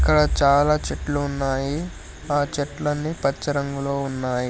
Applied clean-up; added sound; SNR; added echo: none; none; none; none.